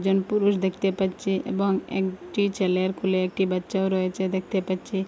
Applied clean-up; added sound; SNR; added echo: none; none; none; none.